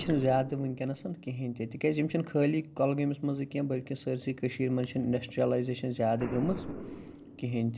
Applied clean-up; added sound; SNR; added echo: none; Boom; 16 dB; none.